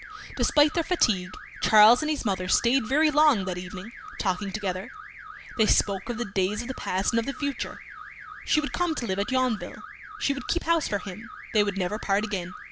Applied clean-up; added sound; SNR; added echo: none; Alarm / Car; 15 dB; none.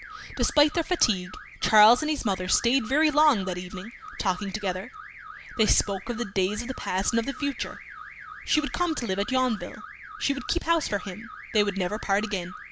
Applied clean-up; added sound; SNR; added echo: neural mask model Resemble Enhance denoiser.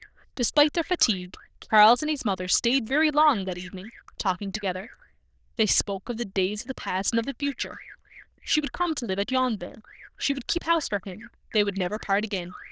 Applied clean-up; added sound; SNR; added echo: neural diffusion model UNIVERSE++.